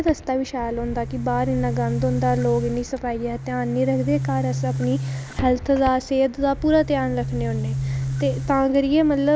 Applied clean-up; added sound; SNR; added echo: none; Boom; 6 dB; none.